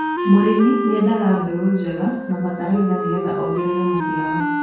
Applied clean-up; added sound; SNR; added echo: none; Wind instrument, woodwind instrument; 4 dB; reverberation time 0.6 s.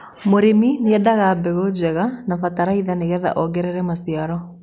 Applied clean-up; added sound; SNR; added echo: none; none; none; none.